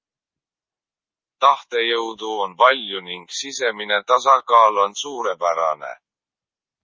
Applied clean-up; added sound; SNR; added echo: none; none; none; none.